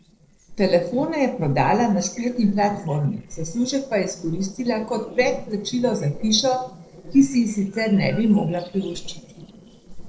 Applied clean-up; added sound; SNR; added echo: neural separator model SepFormer DNS4.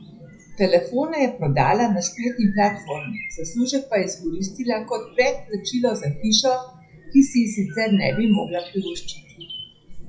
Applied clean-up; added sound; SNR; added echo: classical method WPE with log-MMSE.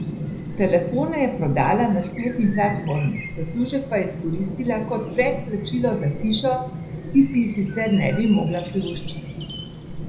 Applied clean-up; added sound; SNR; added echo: none; Chirp, tweet; 8 dB; reverberation time 0.4 s.